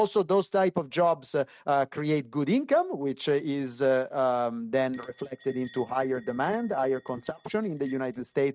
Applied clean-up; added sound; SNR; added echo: neural mask model RNNoise.